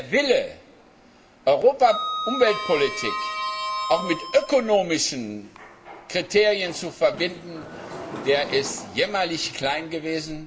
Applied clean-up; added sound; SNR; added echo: none; Sliding door; 10 dB; reverberation time 0.4 s.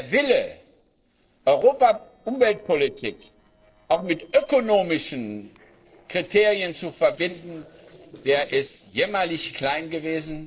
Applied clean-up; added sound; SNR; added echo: neural separator model SepFormer DNS4.